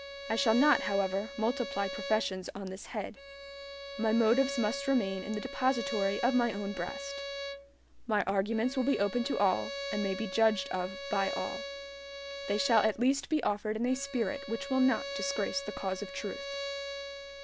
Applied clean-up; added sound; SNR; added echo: none; Bowed string instrument; 9 dB; none.